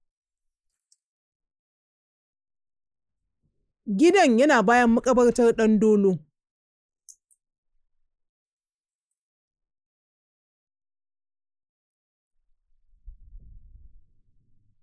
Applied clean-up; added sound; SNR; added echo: neural mask model Resemble Enhance denoiser.